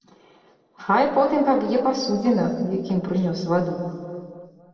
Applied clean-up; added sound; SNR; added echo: neural separator model SepFormer DNS4.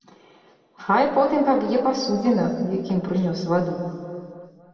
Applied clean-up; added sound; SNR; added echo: none; Bowed string instrument; 18 dB; reverberation time 2.2 s.